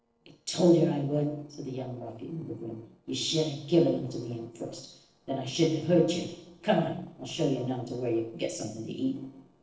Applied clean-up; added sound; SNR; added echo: neural separator model SepFormer DNS4.